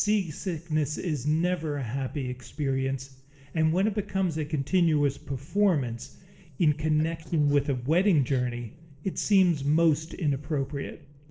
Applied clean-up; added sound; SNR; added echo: neural separator model SepFormer DNS4.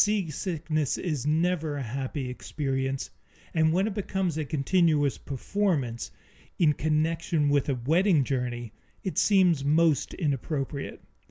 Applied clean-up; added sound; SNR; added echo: none; none; none; none.